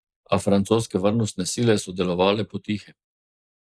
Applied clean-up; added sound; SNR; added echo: neural mask model Resemble Enhance denoiser.